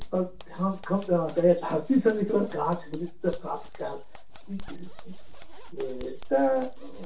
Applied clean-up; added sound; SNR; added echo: none; Zipper (clothing); 8 dB; reverberation time 0.3 s.